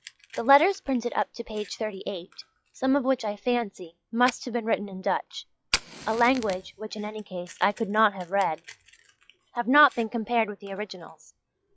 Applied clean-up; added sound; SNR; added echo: classical method log-MMSE.